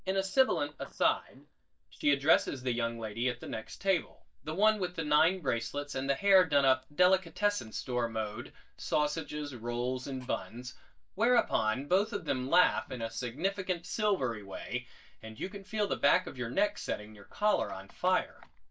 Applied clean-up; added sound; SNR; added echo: neural mask model DeepFilterNet 3.